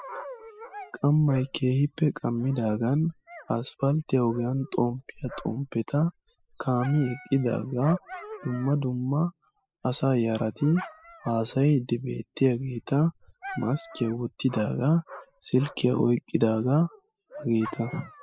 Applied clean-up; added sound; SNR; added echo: classical method spectral subtraction.